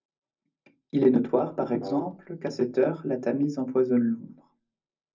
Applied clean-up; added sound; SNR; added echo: none; Brass instrument; 14 dB; reverberation time 0.4 s.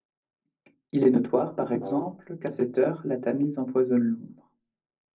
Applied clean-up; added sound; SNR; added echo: neural separator model SepFormer DNS4.